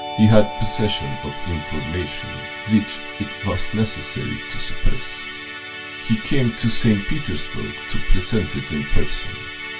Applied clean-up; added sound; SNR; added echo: none; Musical instrument; 11 dB; reverberation time 0.1 s.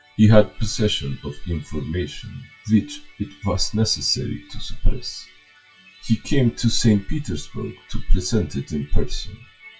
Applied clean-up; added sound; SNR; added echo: classical method WPE with log-MMSE.